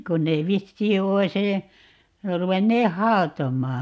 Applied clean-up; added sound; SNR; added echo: none; none; none; none.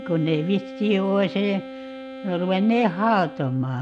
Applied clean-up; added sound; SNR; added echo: none; Wind instrument, woodwind instrument; 14 dB; none.